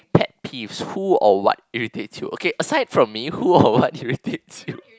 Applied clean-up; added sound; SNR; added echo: none; none; none; none.